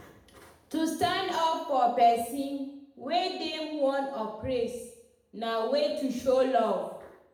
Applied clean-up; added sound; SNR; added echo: none; none; none; reverberation time 0.8 s.